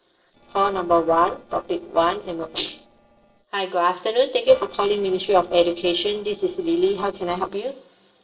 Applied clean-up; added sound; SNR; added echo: neural separator model SepFormer DNS4.